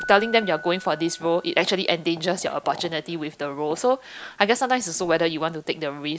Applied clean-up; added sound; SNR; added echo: none; Keyboard (musical); 19 dB; none.